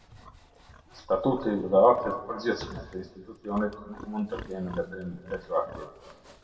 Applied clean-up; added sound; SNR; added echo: none; Livestock, farm animals, working animals; 18 dB; reverberation time 1.6 s.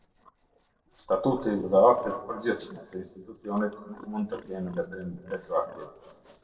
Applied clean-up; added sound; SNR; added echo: neural separator model SepFormer DNS4.